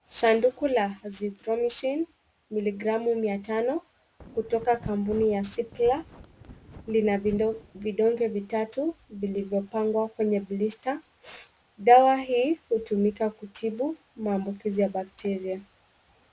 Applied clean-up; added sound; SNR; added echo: none; Wind; 17 dB; none.